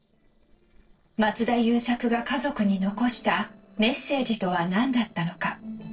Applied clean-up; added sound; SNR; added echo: neural separator model SepFormer DNS4.